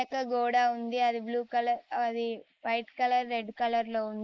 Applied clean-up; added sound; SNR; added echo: neural mask model Resemble Enhance denoiser.